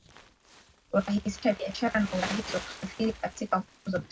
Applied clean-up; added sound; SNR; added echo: none; Crumpling, crinkling; 12 dB; reverberation time 0.4 s.